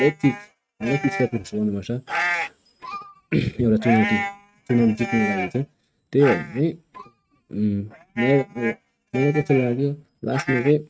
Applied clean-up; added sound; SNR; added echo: neural mask model RNNoise.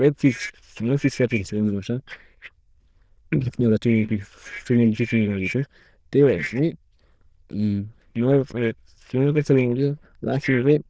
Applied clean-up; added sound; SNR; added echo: neural diffusion model UNIVERSE++.